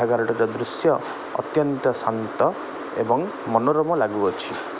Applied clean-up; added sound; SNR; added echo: none; none; none; none.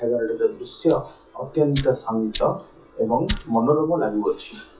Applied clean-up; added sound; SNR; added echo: classical method WPE with log-MMSE.